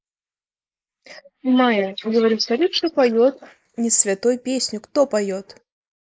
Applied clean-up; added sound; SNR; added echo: neural mask model Resemble Enhance denoiser.